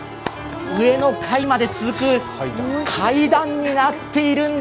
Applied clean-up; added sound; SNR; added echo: none; none; none; none.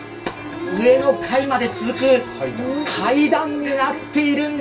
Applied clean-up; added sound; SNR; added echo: none; none; none; reverberation time 0.2 s.